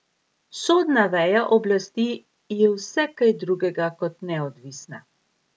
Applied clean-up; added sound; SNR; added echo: none; none; none; none.